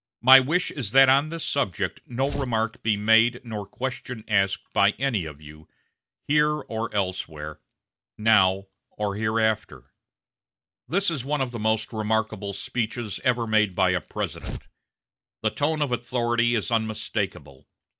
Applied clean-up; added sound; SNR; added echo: none; Tearing; 7 dB; none.